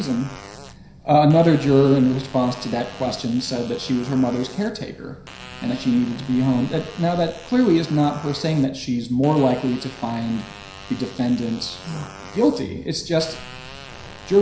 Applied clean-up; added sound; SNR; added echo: none; Fart; 19 dB; reverberation time 0.5 s.